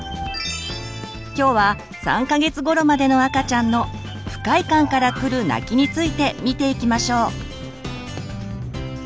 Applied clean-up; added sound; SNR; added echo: none; none; none; none.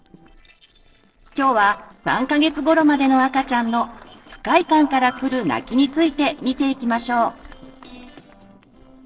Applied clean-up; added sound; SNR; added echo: neural separator model SepFormer DNS4.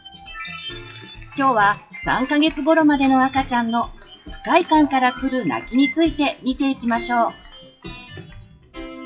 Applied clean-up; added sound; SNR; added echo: classical method WPE with log-MMSE.